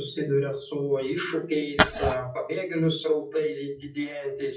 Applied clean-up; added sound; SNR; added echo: classical method WPE with log-MMSE.